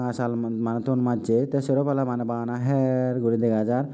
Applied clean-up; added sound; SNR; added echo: none; none; none; none.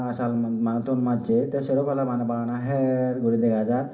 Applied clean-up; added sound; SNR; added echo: none; none; none; reverberation time 0.7 s.